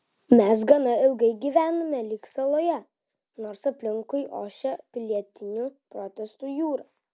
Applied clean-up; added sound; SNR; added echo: none; none; none; none.